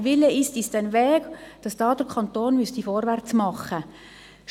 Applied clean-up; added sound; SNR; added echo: none; none; none; none.